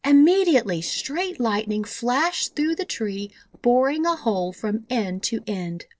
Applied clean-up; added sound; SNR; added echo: neural separator model SepFormer DNS4.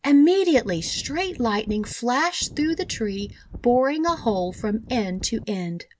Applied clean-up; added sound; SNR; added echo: none; Wind; 17 dB; none.